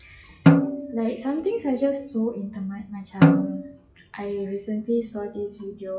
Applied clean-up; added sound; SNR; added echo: classical method WPE with log-MMSE.